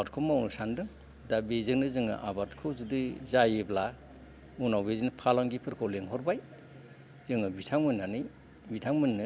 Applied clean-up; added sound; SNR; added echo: none; none; none; none.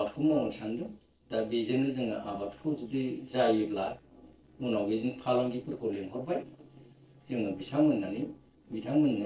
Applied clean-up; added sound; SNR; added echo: neural separator model SepFormer DNS4.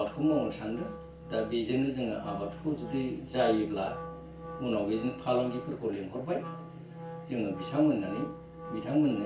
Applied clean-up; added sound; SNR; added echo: none; Wind instrument, woodwind instrument; 12 dB; reverberation time 0.3 s.